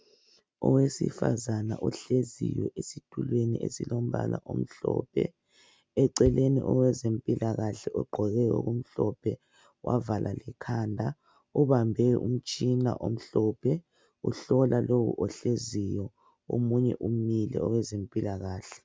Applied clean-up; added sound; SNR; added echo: neural mask model RNNoise.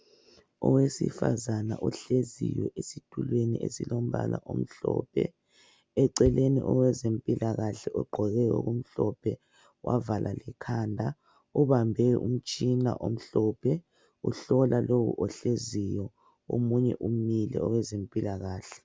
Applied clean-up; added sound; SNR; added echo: none; Bass drum; 14 dB; none.